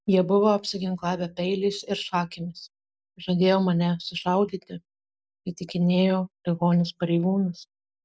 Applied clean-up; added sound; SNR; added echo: none; none; none; none.